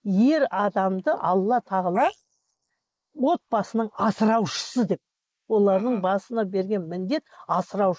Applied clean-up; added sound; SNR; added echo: neural mask model Resemble Enhance denoiser.